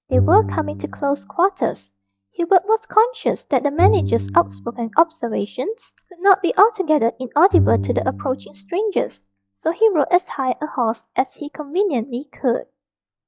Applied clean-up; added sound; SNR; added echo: classical method log-MMSE.